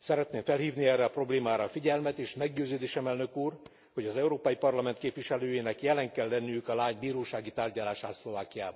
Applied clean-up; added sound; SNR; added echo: none; none; none; none.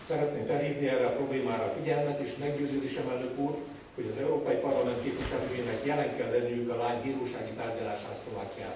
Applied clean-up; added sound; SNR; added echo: none; Waves, surf; 17 dB; reverberation time 0.9 s.